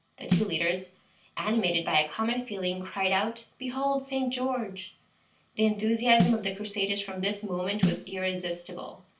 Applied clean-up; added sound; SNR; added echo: none; Snare drum; 3 dB; reverberation time 0.3 s.